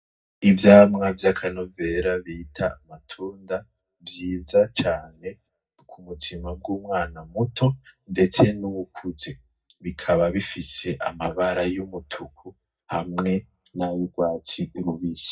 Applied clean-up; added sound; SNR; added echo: none; none; none; reverberation time 0.4 s.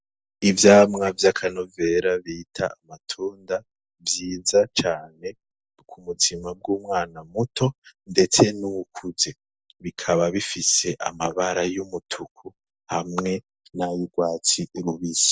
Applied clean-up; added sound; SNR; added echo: none; none; none; none.